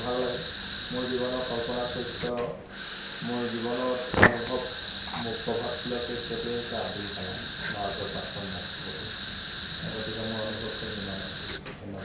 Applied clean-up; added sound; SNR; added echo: none; Fire; -4 dB; reverberation time 0.6 s.